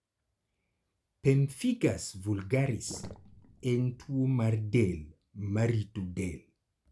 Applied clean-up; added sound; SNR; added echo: none; Sink (filling or washing); 18 dB; none.